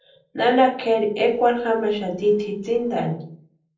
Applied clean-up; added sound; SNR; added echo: neural separator model SepFormer DNS4.